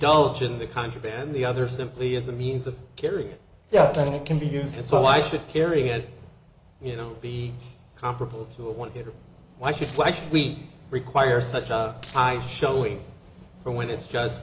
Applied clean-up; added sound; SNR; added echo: none; Coin (dropping); 14 dB; none.